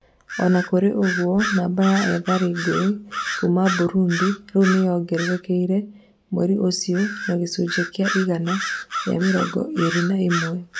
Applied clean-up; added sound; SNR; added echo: none; Bird vocalization, bird call, bird song; 8 dB; none.